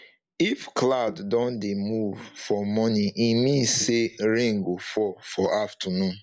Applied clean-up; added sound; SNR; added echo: neural mask model Resemble Enhance denoiser.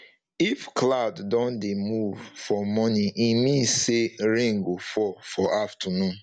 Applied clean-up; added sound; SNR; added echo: none; none; none; none.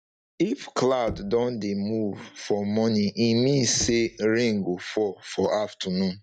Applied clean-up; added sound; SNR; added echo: neural mask model DeepFilterNet 3.